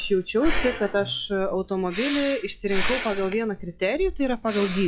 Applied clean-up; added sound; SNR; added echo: classical method log-MMSE.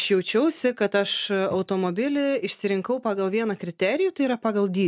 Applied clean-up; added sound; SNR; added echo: none; none; none; none.